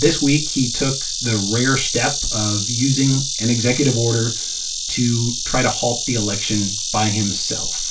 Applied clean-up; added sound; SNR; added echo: none; Insect; 3 dB; reverberation time 0.2 s.